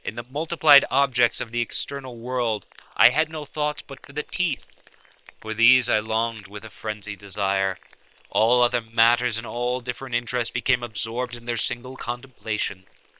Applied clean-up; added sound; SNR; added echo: neural separator model SepFormer WHAM!.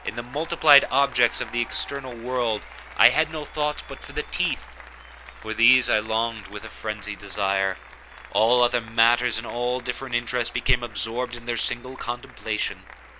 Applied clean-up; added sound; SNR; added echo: none; Applause; 18 dB; none.